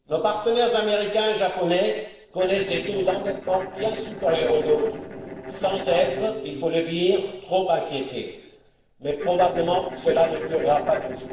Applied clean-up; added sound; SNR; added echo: neural separator model SepFormer DNS4.